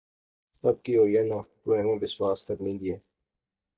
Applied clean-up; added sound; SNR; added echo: neural mask model DeepFilterNet 3.